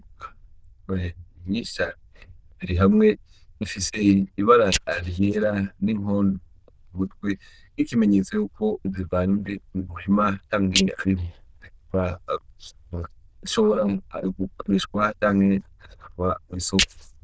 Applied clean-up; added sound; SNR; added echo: neural diffusion model UNIVERSE++.